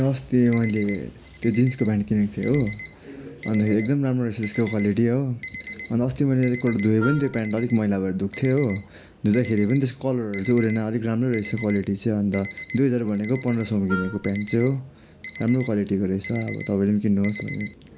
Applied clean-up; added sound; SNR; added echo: none; Alarm + Wind instrument, woodwind instrument; 10 dB; none.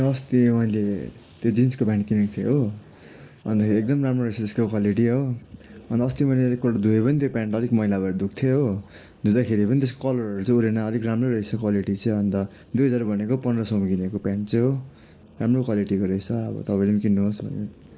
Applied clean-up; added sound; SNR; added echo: neural mask model Resemble Enhance denoiser.